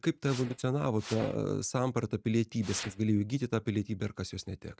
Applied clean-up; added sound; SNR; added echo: neural mask model RNNoise.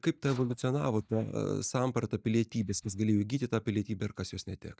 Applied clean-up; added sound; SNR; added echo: neural mask model DeepFilterNet 3.